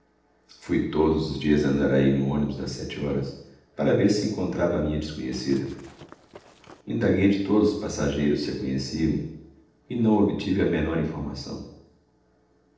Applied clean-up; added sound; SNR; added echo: neural separator model SepFormer DNS4.